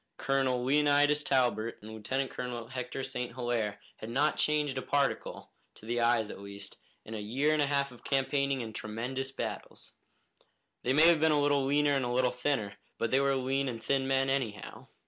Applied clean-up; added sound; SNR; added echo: none; none; none; none.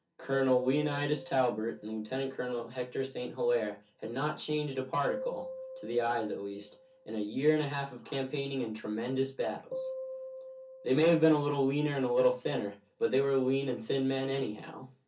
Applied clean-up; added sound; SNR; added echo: none; Piano; 14 dB; reverberation time 0.3 s.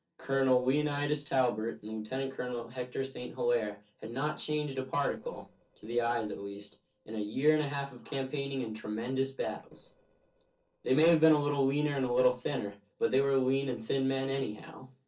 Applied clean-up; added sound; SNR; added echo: neural separator model SepFormer DNS4.